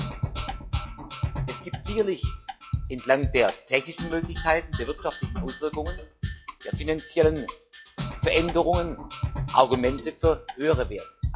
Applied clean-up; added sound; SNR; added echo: classical method log-MMSE.